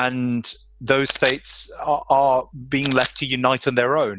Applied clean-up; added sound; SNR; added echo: none; Camera; 15 dB; none.